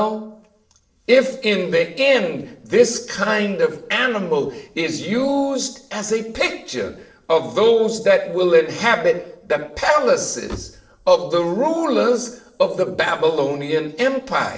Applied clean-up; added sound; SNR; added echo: neural separator model SepFormer DNS4.